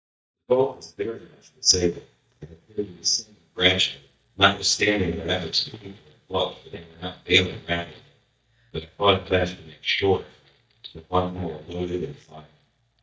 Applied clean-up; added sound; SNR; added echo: neural mask model DeepFilterNet 3.